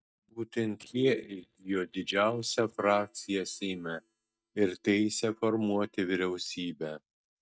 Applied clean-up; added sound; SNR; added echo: neural mask model DeepFilterNet 3.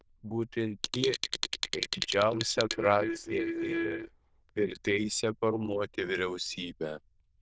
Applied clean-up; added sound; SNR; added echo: neural diffusion model UNIVERSE++.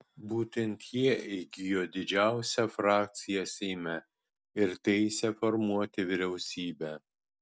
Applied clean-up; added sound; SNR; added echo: none; none; none; none.